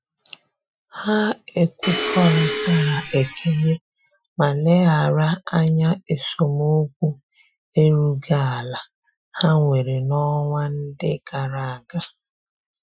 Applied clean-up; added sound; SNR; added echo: classical method Wiener filter.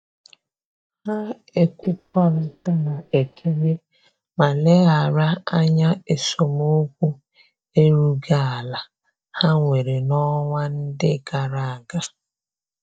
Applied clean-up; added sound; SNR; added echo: neural mask model DeepFilterNet 3.